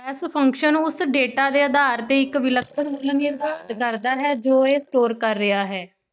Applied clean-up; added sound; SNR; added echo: neural mask model DeepFilterNet 3.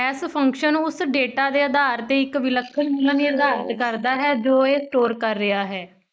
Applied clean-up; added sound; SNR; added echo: neural mask model Resemble Enhance denoiser.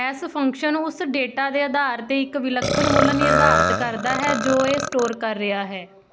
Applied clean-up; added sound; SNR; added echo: none; Burping, eructation; -1 dB; none.